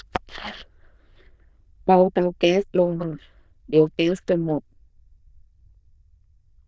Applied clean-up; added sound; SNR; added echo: neural diffusion model UNIVERSE++.